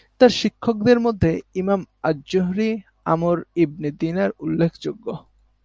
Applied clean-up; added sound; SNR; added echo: none; none; none; none.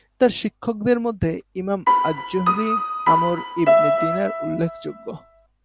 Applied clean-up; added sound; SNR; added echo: none; Piano; -3 dB; none.